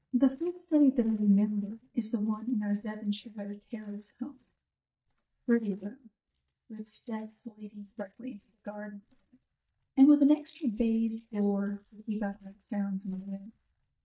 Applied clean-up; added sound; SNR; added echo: neural mask model DeepFilterNet 3.